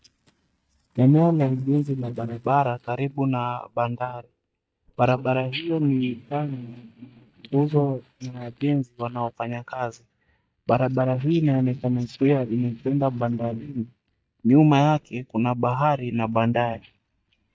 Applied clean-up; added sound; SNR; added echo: neural mask model DeepFilterNet 3.